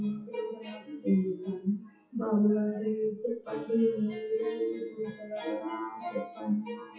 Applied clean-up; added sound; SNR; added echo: classical method WPE with log-MMSE.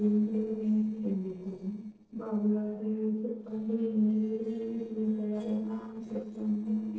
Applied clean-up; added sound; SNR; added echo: neural separator model SepFormer DNS4.